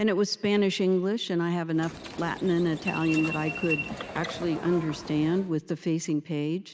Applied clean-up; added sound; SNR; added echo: none; Subway, metro, underground; 9 dB; none.